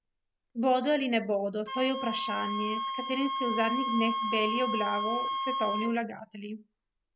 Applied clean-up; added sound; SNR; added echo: none; Wind instrument, woodwind instrument; 3 dB; none.